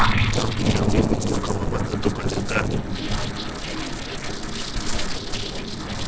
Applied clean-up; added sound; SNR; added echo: neural separator model SepFormer DNS4.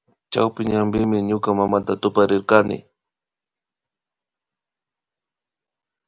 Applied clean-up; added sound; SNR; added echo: none; none; none; none.